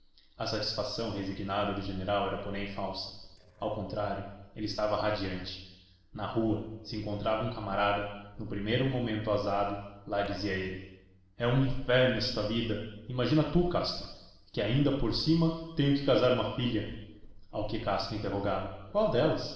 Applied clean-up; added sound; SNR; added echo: neural separator model SepFormer DNS4.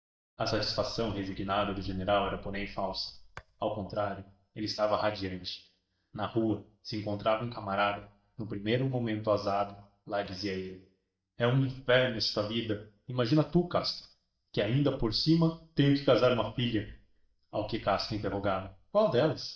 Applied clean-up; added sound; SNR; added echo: neural mask model DeepFilterNet 3.